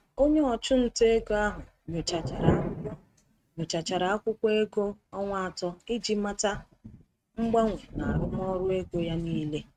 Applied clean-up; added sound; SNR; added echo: neural mask model RNNoise.